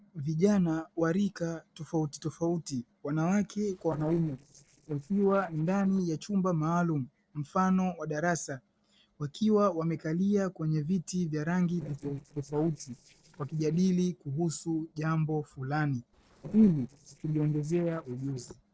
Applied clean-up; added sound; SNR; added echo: neural separator model SepFormer DNS4.